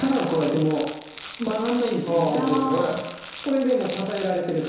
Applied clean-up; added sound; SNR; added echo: none; Rattle; 17 dB; reverberation time 1.0 s.